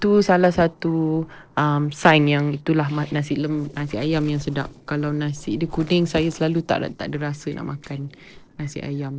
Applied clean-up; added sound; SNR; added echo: neural separator model SepFormer DNS4.